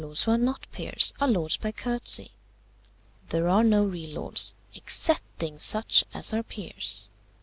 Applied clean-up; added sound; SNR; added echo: none; none; none; none.